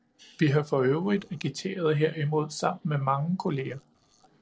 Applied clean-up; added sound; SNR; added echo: neural separator model SepFormer DNS4.